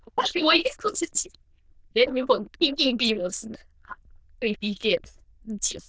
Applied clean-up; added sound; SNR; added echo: neural diffusion model UNIVERSE++.